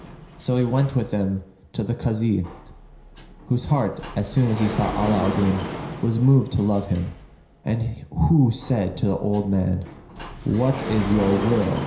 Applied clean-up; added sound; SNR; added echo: none; Sliding door; 11 dB; reverberation time 0.5 s.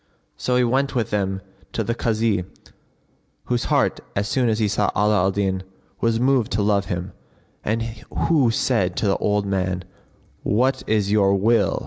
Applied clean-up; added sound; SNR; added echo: none; none; none; none.